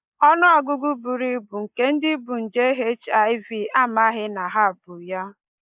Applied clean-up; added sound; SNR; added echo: neural mask model Resemble Enhance denoiser.